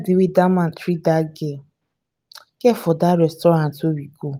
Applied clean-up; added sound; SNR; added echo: none; none; none; none.